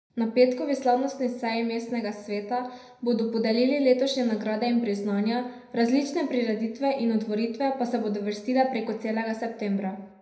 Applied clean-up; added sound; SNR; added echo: none; none; none; reverberation time 0.7 s.